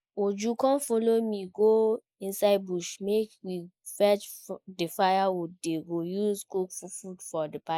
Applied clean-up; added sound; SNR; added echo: neural mask model Resemble Enhance denoiser.